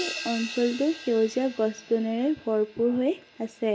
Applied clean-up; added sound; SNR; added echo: none; Crash cymbal; 14 dB; reverberation time 0.2 s.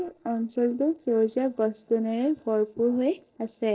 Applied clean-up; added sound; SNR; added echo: neural separator model SepFormer DNS4.